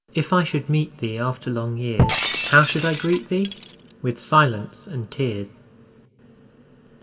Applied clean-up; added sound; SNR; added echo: none; Shatter; 4 dB; reverberation time 1.5 s.